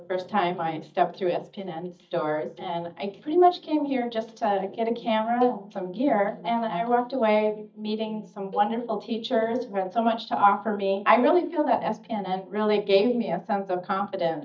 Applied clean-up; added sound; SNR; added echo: neural mask model DeepFilterNet 3.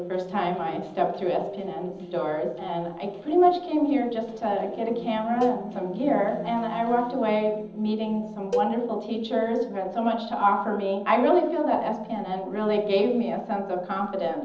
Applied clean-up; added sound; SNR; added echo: neural separator model SepFormer DNS4.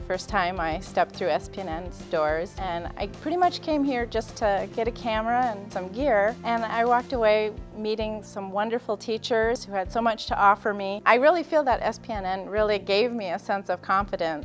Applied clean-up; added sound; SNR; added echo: none; none; none; none.